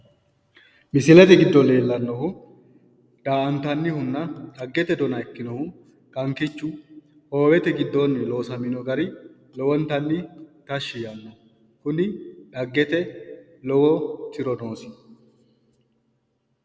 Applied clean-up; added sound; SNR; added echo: none; none; none; none.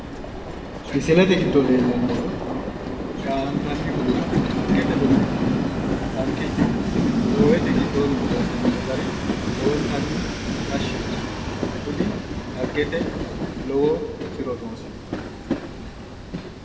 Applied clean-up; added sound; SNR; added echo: none; Train; -2 dB; reverberation time 0.6 s.